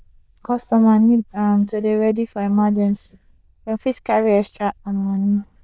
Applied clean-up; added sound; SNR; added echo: neural diffusion model UNIVERSE++.